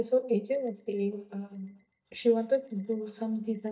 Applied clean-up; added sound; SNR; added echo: neural mask model DeepFilterNet 3.